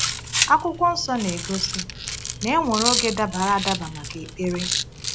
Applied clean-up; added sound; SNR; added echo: none; Rattle; 3 dB; none.